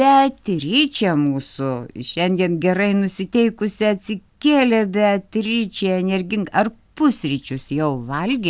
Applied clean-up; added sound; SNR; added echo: none; none; none; none.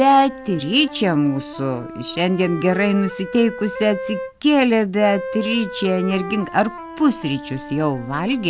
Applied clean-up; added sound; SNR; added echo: none; Wind instrument, woodwind instrument; 12 dB; none.